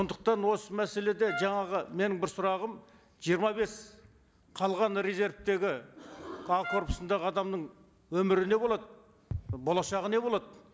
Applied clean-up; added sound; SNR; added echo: none; Trumpet; 11 dB; none.